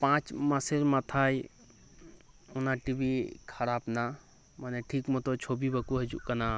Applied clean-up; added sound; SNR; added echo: none; none; none; none.